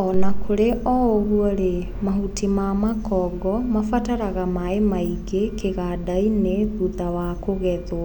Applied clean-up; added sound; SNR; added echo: none; none; none; none.